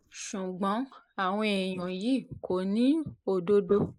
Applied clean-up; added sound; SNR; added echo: neural mask model Resemble Enhance denoiser.